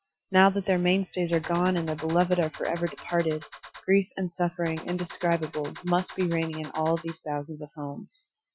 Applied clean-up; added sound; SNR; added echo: classical method Wiener filter.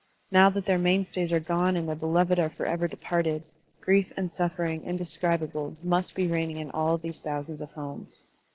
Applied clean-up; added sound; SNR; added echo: neural separator model SepFormer DNS4.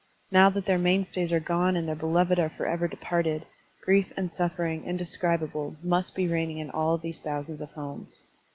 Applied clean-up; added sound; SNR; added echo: none; none; none; none.